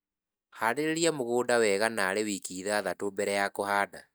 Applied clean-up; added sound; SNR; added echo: neural mask model DeepFilterNet 3.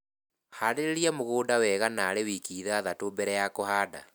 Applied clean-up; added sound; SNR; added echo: none; none; none; none.